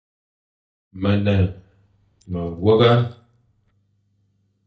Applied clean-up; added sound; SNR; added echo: neural mask model DeepFilterNet 3.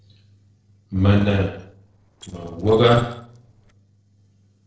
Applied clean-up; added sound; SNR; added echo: neural separator model SepFormer DNS4.